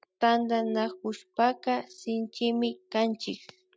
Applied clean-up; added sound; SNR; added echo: neural mask model DeepFilterNet 3.